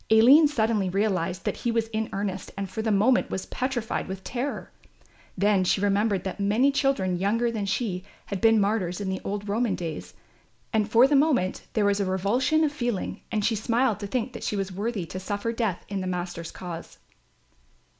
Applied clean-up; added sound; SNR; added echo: none; none; none; none.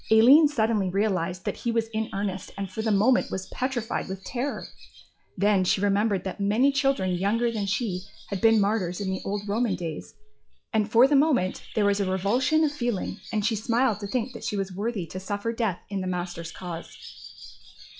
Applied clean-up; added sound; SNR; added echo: classical method log-MMSE.